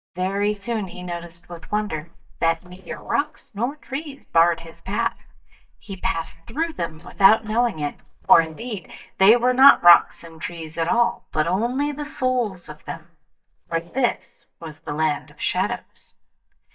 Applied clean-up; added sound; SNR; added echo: neural mask model DeepFilterNet 3.